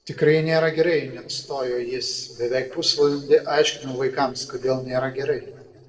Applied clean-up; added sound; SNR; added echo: neural separator model SepFormer DNS4.